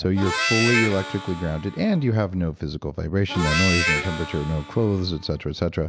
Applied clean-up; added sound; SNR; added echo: none; Harmonica; 5 dB; none.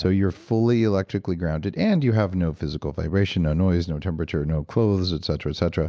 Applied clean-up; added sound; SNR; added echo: none; none; none; none.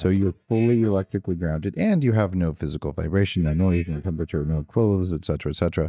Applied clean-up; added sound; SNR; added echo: neural mask model DeepFilterNet 3.